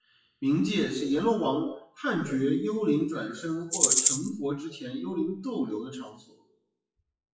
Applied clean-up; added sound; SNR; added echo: classical method WPE with log-MMSE.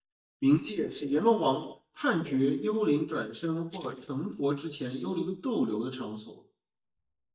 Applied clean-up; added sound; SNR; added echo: neural mask model DeepFilterNet 3.